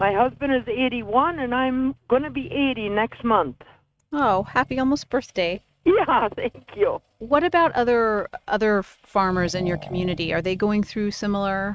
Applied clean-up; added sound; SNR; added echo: neural mask model RNNoise.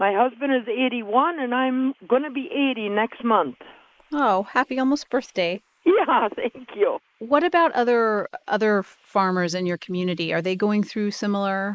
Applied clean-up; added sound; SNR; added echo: neural mask model Resemble Enhance denoiser.